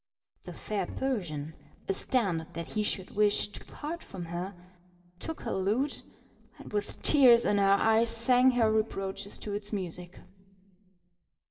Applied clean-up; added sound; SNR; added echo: none; Bowed string instrument; 13 dB; reverberation time 0.7 s.